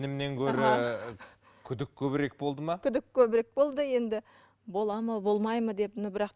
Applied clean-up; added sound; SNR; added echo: none; none; none; none.